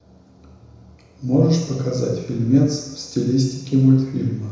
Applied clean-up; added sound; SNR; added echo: none; none; none; reverberation time 1.0 s.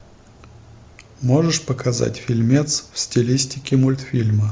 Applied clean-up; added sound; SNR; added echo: none; none; none; none.